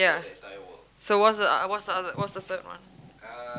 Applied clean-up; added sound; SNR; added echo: none; none; none; none.